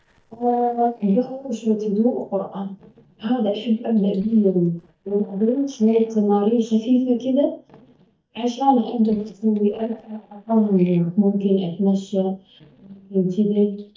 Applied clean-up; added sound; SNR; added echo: neural mask model DeepFilterNet 3.